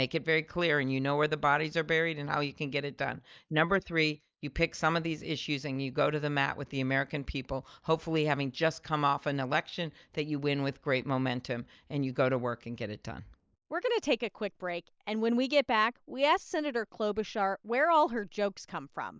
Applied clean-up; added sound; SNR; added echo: neural mask model Resemble Enhance denoiser.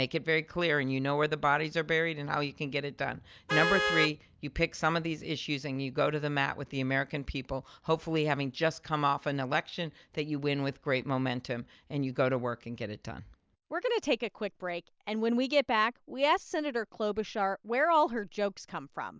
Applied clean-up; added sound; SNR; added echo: none; Vehicle horn, car horn, honking; 5 dB; none.